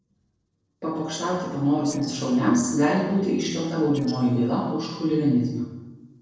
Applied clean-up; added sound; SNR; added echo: neural separator model SepFormer DNS4.